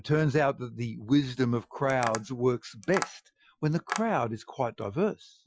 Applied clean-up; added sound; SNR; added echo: classical method Wiener filter.